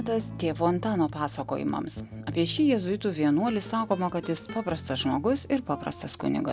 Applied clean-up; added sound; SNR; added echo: none; none; none; none.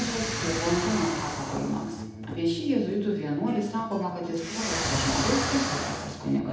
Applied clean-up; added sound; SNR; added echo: none; Explosion; 5 dB; reverberation time 0.8 s.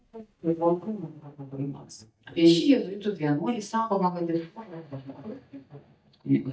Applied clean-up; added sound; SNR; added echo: neural mask model DeepFilterNet 3.